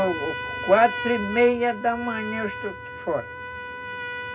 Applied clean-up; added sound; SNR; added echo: none; Trumpet; 8 dB; reverberation time 0.4 s.